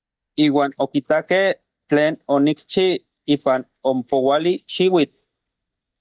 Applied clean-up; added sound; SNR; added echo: neural mask model DeepFilterNet 3.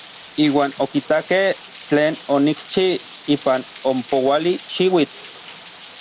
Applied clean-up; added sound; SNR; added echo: none; Rain; 19 dB; none.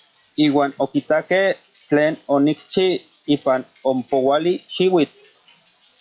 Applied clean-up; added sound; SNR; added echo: classical method log-MMSE.